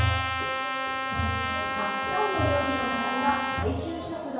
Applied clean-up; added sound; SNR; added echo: none; Trumpet; 1 dB; reverberation time 1.2 s.